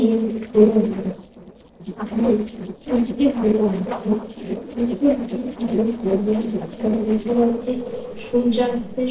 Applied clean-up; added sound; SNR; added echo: neural separator model SepFormer DNS4.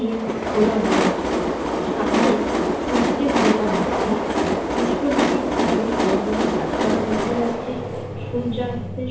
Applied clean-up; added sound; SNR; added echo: none; Train; -4 dB; reverberation time 0.4 s.